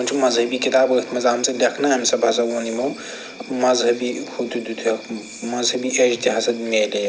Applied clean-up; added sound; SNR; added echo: none; none; none; none.